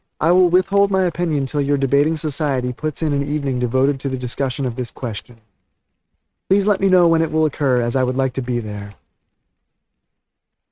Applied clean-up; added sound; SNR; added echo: neural mask model RNNoise.